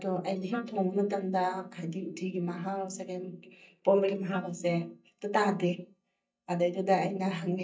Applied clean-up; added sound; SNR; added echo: neural mask model DeepFilterNet 3.